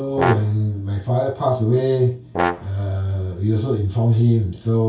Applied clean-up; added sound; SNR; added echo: none; Brass instrument; 8 dB; reverberation time 0.1 s.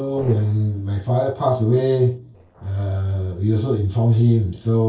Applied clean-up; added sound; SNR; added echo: neural separator model SepFormer DNS4.